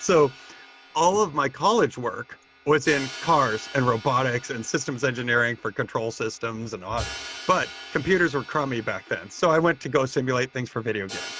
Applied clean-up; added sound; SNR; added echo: none; Crash cymbal; 18 dB; none.